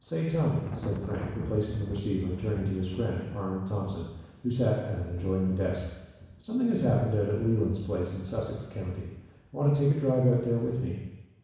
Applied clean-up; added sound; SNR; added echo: none; Thunder; 14 dB; reverberation time 1.1 s.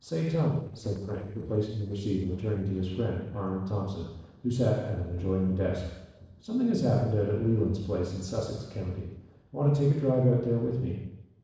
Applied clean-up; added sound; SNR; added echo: neural separator model SepFormer DNS4.